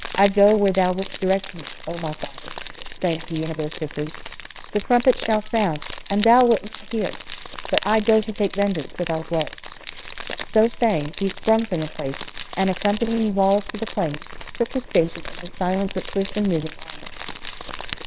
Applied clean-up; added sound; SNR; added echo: neural separator model SepFormer WHAMR!.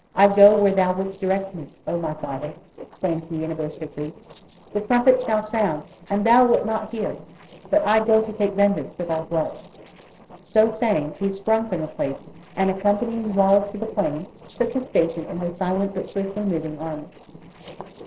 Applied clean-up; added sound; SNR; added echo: neural separator model SepFormer DNS4.